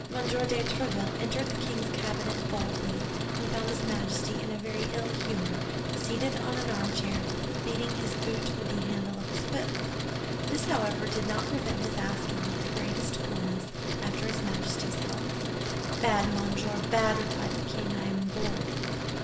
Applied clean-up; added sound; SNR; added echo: none; Truck; -2 dB; reverberation time 1.1 s.